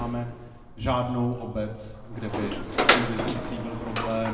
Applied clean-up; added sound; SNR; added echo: none; Door; 0 dB; reverberation time 1.7 s.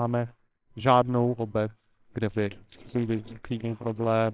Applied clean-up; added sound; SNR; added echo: neural separator model SepFormer WHAMR!.